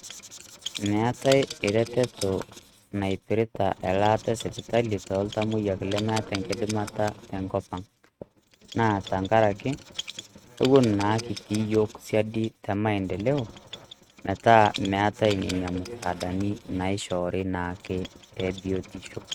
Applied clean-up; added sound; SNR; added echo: neural mask model RNNoise.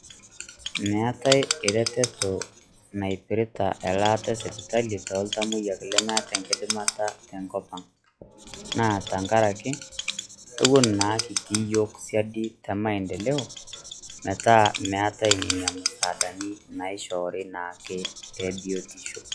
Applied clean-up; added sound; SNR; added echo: classical method log-MMSE.